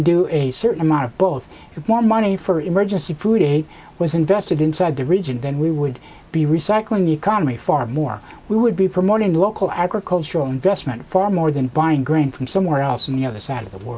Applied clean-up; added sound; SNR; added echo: none; none; none; none.